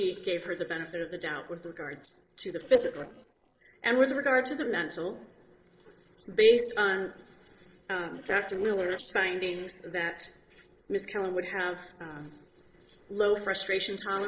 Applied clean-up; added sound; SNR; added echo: neural separator model SepFormer DNS4.